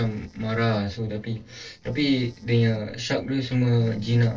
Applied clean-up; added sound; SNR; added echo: neural separator model SepFormer DNS4.